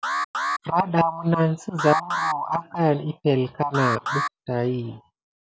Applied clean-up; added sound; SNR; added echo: none; Alarm; 6 dB; none.